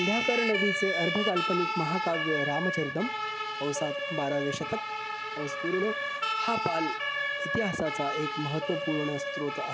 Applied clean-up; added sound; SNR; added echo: none; Siren; 0 dB; none.